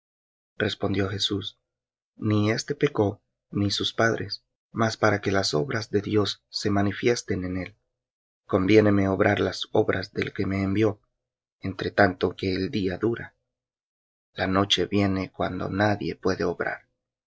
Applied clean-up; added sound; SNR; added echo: none; none; none; none.